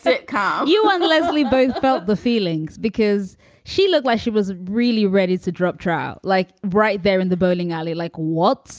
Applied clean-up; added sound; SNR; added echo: none; none; none; none.